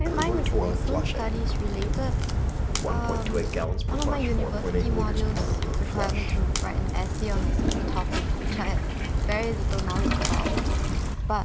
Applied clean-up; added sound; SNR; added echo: none; Toilet flush + Crack; 3 dB; none.